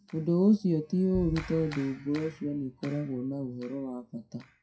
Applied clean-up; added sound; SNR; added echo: classical method WPE with log-MMSE.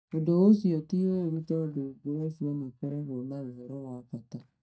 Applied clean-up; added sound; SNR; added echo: neural mask model DeepFilterNet 3.